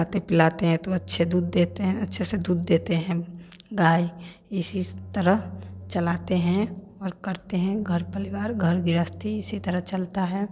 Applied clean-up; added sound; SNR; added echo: none; Bowed string instrument; 16 dB; none.